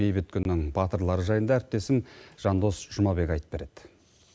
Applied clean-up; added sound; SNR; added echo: none; none; none; none.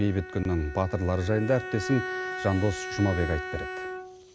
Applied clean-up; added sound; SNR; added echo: none; Bowed string instrument; 8 dB; none.